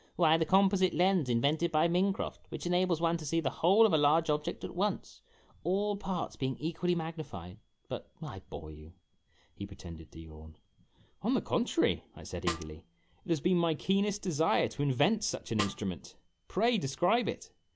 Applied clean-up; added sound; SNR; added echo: none; Snare drum; 11 dB; none.